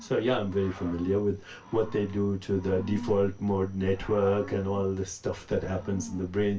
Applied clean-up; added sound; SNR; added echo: none; Cricket / Growling; 17 dB; reverberation time 0.2 s.